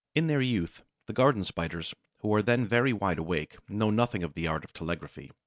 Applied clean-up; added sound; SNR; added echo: none; none; none; none.